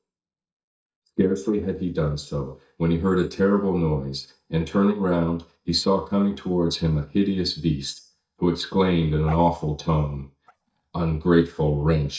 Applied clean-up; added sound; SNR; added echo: neural mask model DeepFilterNet 3.